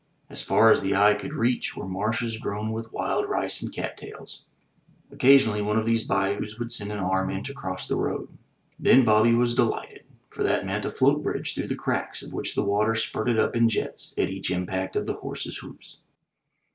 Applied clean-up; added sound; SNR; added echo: none; Piano; 17 dB; none.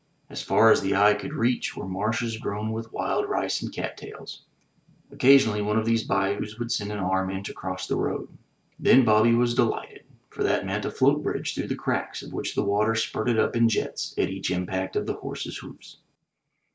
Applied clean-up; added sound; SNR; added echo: none; none; none; none.